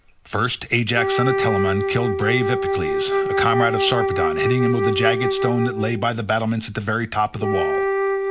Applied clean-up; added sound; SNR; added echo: none; Wind instrument, woodwind instrument; 0 dB; none.